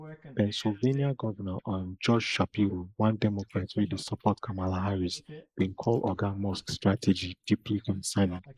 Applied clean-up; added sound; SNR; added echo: neural mask model Resemble Enhance denoiser.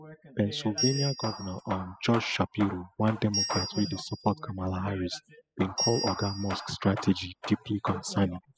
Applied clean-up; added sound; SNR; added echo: classical method spectral subtraction.